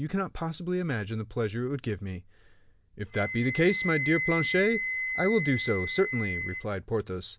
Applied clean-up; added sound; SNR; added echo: none; Wind instrument, woodwind instrument; 6 dB; none.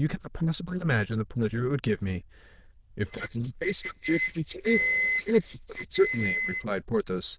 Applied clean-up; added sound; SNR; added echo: neural diffusion model UNIVERSE++.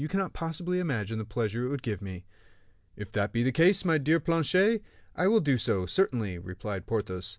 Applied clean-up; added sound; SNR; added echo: none; none; none; none.